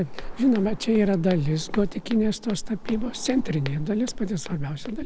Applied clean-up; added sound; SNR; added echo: none; Walk, footsteps; 8 dB; none.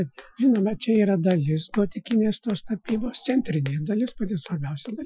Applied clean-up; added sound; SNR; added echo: classical method Wiener filter.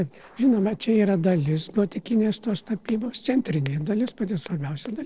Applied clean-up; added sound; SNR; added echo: neural separator model SepFormer DNS4.